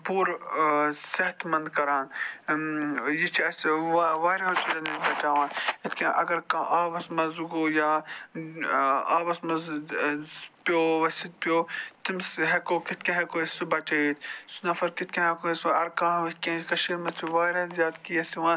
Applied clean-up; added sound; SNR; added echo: none; none; none; none.